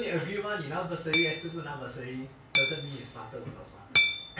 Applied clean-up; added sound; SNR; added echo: none; Hammer; -2 dB; reverberation time 0.5 s.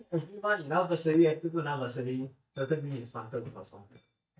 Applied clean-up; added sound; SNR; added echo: neural mask model DeepFilterNet 3.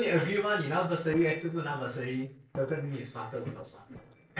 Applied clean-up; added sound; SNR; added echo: neural separator model SepFormer DNS4.